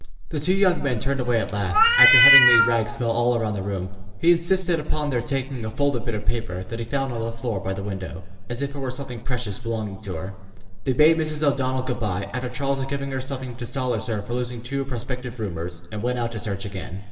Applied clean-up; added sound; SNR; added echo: none; Meow; -5 dB; reverberation time 2.2 s.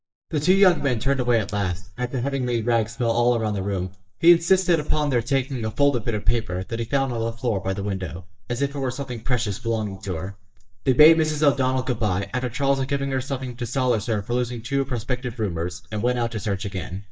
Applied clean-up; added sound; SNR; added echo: neural mask model DeepFilterNet 3.